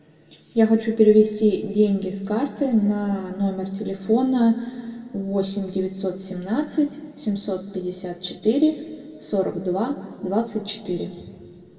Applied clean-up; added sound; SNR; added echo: none; none; none; reverberation time 1.8 s.